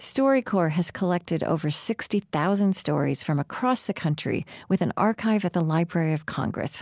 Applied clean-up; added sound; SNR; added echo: none; none; none; none.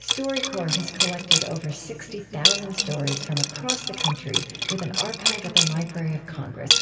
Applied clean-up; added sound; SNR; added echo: none; Liquid; -4 dB; reverberation time 2.7 s.